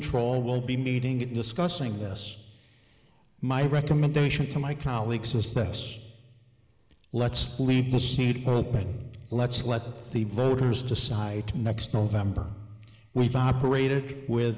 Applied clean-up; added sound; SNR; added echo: neural mask model Resemble Enhance denoiser.